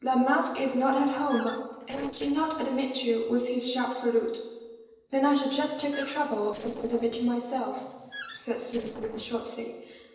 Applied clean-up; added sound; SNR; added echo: neural separator model SepFormer DNS4.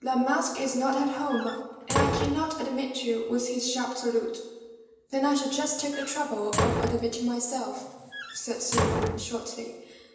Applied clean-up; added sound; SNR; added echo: none; Slam; 2 dB; reverberation time 1.0 s.